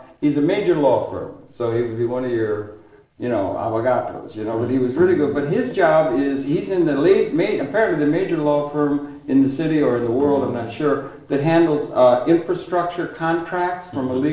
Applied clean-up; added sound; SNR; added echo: neural separator model SepFormer DNS4.